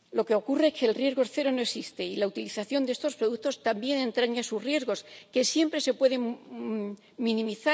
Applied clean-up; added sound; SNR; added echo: none; none; none; none.